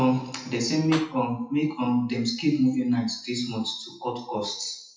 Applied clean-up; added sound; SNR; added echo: classical method WPE with log-MMSE.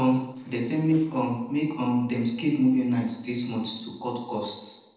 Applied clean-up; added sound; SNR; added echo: neural separator model SepFormer DNS4.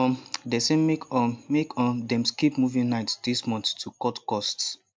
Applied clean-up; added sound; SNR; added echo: none; none; none; none.